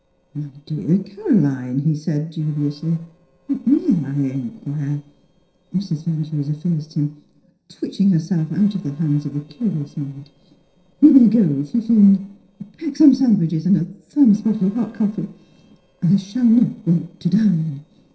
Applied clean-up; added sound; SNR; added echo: neural separator model SepFormer DNS4.